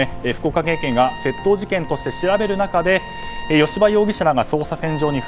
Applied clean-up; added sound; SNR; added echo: none; Rain + Trumpet; 12 dB; none.